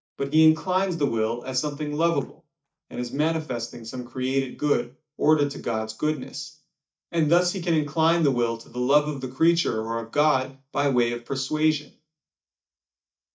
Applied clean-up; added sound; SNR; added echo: neural mask model DeepFilterNet 3.